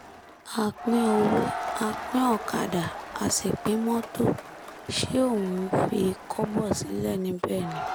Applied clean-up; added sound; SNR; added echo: none; Crowd; 10 dB; none.